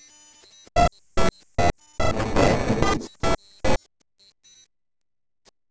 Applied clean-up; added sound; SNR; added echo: neural separator model SepFormer DNS4.